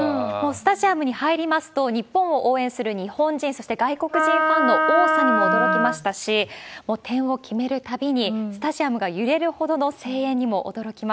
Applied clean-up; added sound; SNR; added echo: none; Wind instrument, woodwind instrument; -3 dB; none.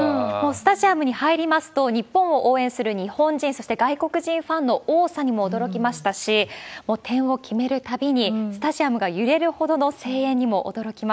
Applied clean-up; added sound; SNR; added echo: none; none; none; none.